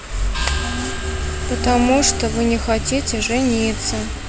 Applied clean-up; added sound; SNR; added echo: none; Gong; 14 dB; none.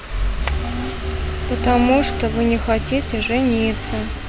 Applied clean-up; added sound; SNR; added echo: none; none; none; none.